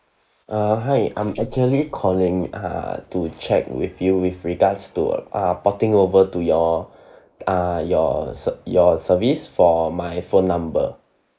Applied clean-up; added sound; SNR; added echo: neural mask model Resemble Enhance denoiser.